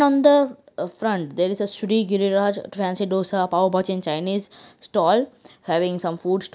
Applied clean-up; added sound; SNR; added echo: none; none; none; none.